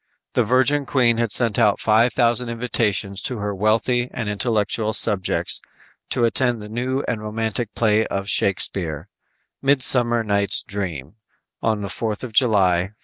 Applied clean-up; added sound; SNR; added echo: none; none; none; none.